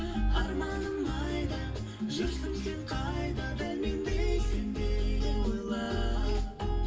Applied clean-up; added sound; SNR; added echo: none; Piano; 13 dB; reverberation time 0.1 s.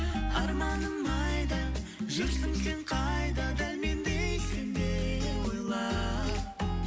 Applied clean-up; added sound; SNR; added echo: none; none; none; none.